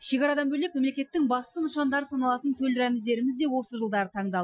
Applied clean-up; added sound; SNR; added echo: classical method Wiener filter.